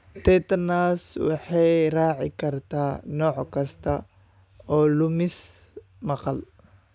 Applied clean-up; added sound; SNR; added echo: none; none; none; none.